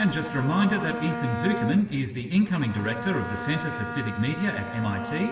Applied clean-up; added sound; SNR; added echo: none; Bowed string instrument; 8 dB; reverberation time 2.2 s.